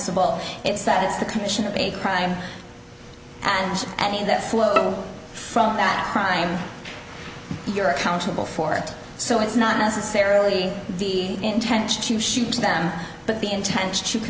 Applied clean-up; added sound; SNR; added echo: none; Bowed string instrument; 7 dB; none.